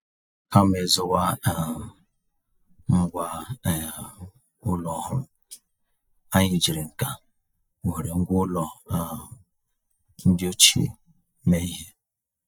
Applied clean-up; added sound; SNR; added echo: neural mask model DeepFilterNet 3.